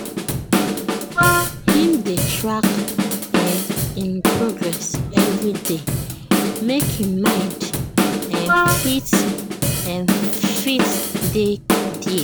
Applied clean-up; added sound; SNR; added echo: none; Wind instrument, woodwind instrument + Drum / Drum kit; -4 dB; none.